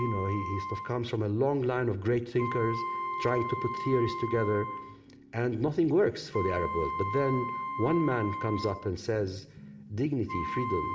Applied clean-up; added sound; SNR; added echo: none; Wind instrument, woodwind instrument; 7 dB; reverberation time 0.7 s.